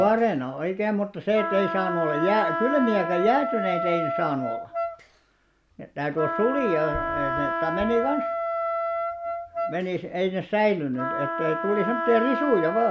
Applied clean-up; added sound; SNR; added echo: none; Wind instrument, woodwind instrument; 4 dB; none.